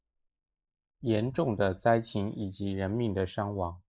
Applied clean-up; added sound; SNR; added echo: neural mask model Resemble Enhance denoiser.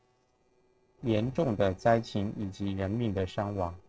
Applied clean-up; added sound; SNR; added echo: neural separator model SepFormer DNS4.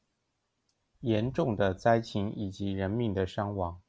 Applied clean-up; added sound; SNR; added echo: none; none; none; none.